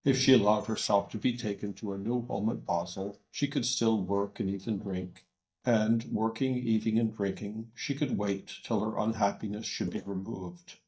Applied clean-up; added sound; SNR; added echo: neural mask model DeepFilterNet 3.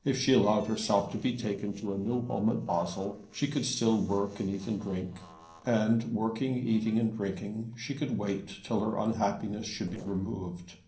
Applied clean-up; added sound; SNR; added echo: neural separator model SepFormer DNS4.